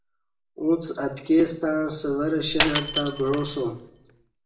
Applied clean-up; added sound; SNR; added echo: none; Shatter; 1 dB; reverberation time 0.5 s.